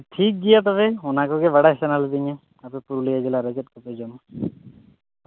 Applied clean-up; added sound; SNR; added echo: none; none; none; none.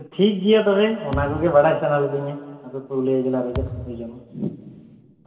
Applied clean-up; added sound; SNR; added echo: none; Thump, thud; 13 dB; reverberation time 2.8 s.